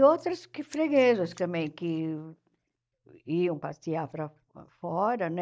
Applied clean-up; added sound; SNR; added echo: neural mask model DeepFilterNet 3.